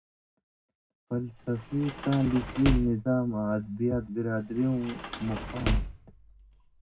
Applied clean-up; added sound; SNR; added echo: none; Sliding door / Slam; 5 dB; reverberation time 0.4 s.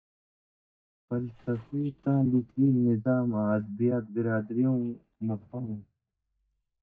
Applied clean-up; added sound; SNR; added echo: neural mask model DeepFilterNet 3.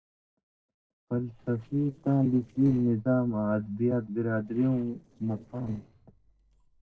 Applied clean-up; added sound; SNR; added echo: neural separator model SepFormer DNS4.